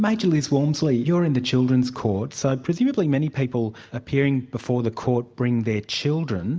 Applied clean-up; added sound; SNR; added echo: none; none; none; none.